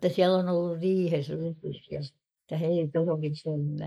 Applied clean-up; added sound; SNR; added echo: neural mask model Resemble Enhance denoiser.